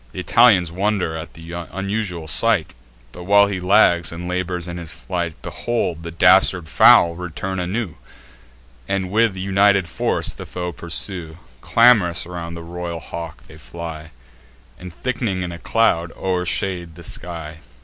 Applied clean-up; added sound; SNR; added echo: none; none; none; none.